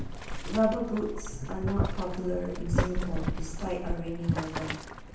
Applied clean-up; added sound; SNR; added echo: none; Boiling; -1 dB; reverberation time 0.9 s.